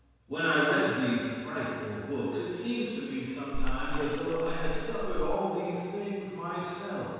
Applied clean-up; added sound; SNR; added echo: none; Splash, splatter; -2 dB; reverberation time 1.9 s.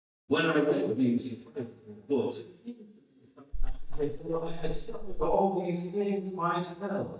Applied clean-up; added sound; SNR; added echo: neural mask model DeepFilterNet 3.